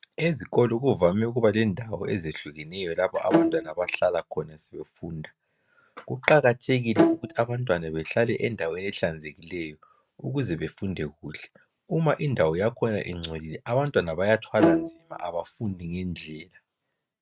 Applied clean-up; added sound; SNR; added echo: neural mask model RNNoise.